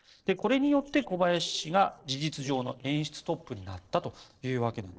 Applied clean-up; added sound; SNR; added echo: neural separator model SepFormer DNS4.